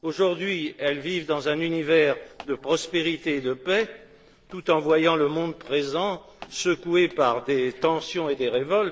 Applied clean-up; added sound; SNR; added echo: neural separator model SepFormer DNS4.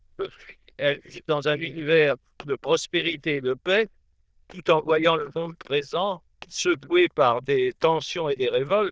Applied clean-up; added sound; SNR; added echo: neural diffusion model UNIVERSE++.